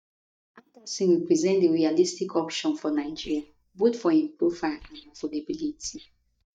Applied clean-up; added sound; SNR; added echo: neural mask model DeepFilterNet 3.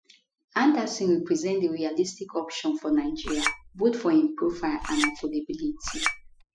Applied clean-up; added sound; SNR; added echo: classical method spectral subtraction.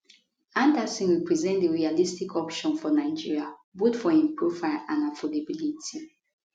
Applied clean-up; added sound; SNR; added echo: none; none; none; none.